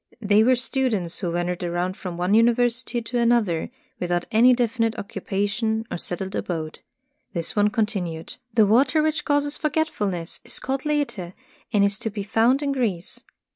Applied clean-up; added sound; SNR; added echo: none; none; none; none.